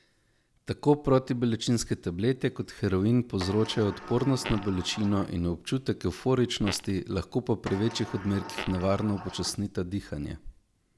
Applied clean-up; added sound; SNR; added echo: none; Sliding door + Fart; 14 dB; none.